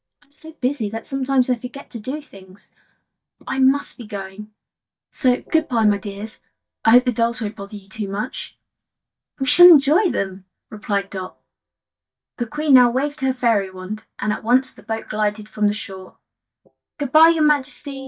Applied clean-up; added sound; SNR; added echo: neural mask model DeepFilterNet 3.